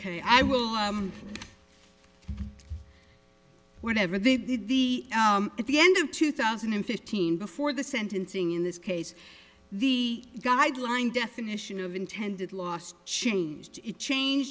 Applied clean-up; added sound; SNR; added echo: none; none; none; none.